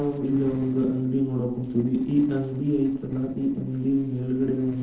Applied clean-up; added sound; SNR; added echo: neural separator model SepFormer DNS4.